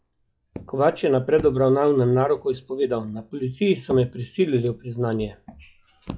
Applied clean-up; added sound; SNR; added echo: classical method log-MMSE.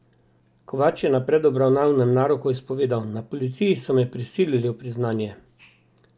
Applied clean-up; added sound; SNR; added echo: none; none; none; none.